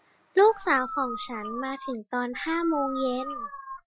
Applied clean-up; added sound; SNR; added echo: classical method Wiener filter.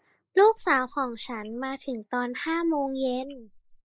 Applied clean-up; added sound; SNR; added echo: neural mask model Resemble Enhance denoiser.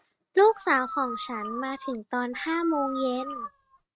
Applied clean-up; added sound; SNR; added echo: neural mask model RNNoise.